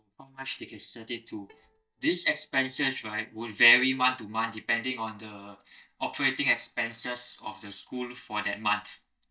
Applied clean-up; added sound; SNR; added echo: neural mask model DeepFilterNet 3.